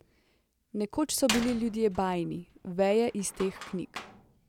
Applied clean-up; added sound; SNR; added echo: none; Slam; 12 dB; none.